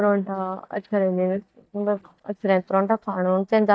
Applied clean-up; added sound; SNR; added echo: neural mask model DeepFilterNet 3.